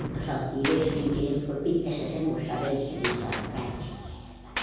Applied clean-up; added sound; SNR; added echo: none; Gunshot, gunfire; 7 dB; reverberation time 1.3 s.